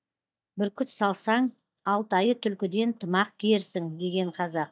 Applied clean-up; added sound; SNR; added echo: neural mask model DeepFilterNet 3.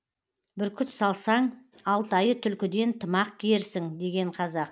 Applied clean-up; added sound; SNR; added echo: none; none; none; none.